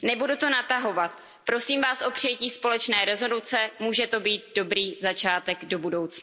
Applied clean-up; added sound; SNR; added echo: none; none; none; none.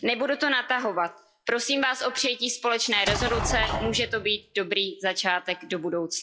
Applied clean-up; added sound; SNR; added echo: classical method log-MMSE.